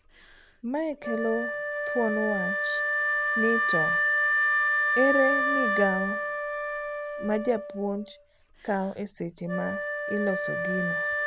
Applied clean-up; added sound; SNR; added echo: none; Wind instrument, woodwind instrument; -2 dB; none.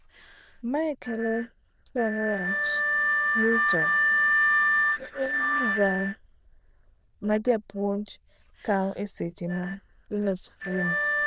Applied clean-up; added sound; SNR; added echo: neural diffusion model UNIVERSE++.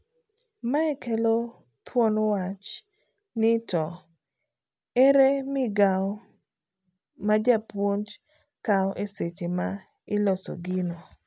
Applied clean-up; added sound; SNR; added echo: none; none; none; none.